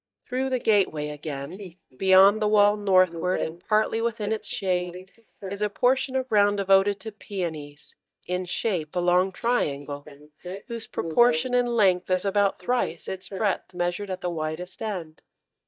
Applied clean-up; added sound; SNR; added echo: neural mask model DeepFilterNet 3.